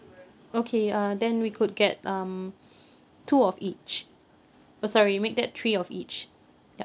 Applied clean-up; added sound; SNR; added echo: none; none; none; none.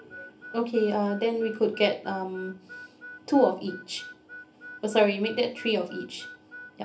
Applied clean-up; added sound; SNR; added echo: none; Harmonica; 17 dB; reverberation time 0.3 s.